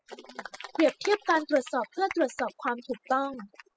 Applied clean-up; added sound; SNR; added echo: classical method spectral subtraction.